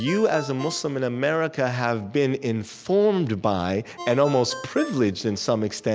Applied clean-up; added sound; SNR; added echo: none; Ringtone; 18 dB; none.